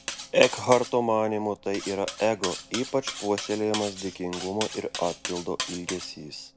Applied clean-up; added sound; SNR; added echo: none; Cutlery, silverware; 10 dB; none.